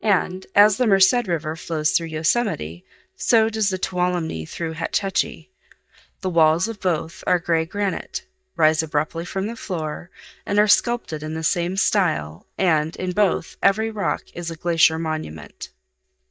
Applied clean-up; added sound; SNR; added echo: neural mask model DeepFilterNet 3.